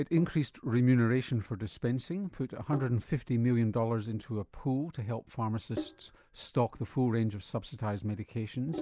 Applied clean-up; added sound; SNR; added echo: none; Sink (filling or washing); 18 dB; none.